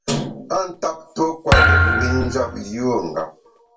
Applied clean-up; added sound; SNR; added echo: none; Thump, thud; -5 dB; reverberation time 0.2 s.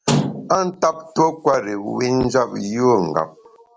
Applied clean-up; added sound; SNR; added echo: none; none; none; none.